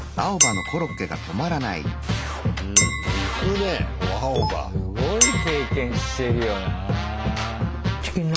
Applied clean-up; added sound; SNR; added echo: none; Chink, clink; 4 dB; none.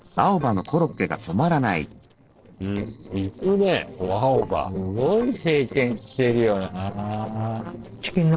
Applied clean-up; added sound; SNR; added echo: neural separator model SepFormer DNS4.